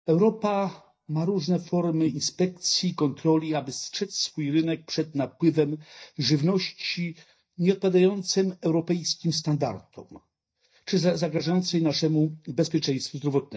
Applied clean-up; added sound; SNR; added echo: neural mask model DeepFilterNet 3.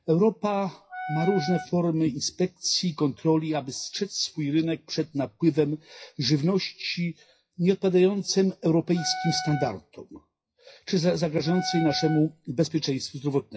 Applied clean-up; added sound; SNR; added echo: classical method WPE with log-MMSE.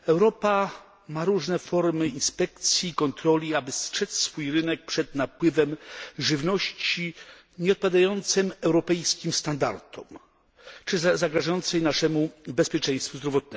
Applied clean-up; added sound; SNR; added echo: none; none; none; none.